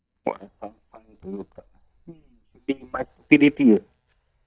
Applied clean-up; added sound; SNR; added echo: neural mask model DeepFilterNet 3.